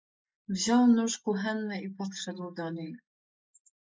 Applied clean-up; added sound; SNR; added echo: neural mask model Resemble Enhance denoiser.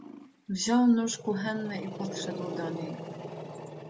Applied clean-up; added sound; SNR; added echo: none; Growling; 10 dB; none.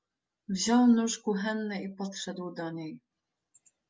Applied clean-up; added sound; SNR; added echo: none; none; none; none.